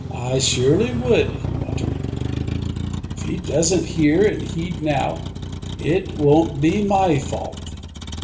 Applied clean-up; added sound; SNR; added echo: none; Motor vehicle (road); 6 dB; reverberation time 0.6 s.